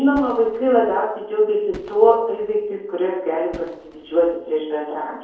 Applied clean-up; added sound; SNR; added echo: neural separator model SepFormer DNS4.